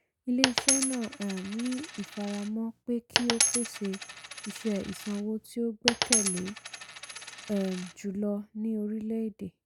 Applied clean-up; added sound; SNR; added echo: none; Coin (dropping); 0 dB; none.